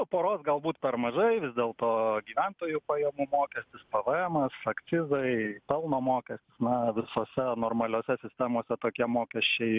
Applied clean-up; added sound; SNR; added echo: none; none; none; none.